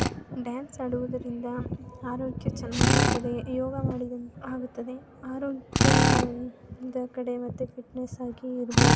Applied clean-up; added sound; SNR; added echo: none; Drill; -4 dB; none.